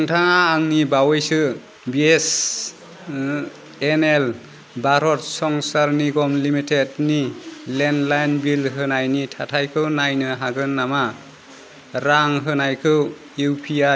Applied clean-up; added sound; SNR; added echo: none; none; none; none.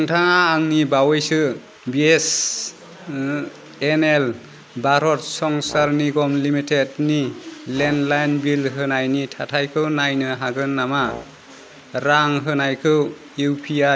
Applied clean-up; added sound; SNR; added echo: none; Brass instrument; 20 dB; none.